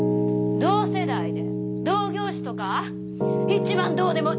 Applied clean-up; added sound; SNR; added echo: none; Piano; -3 dB; none.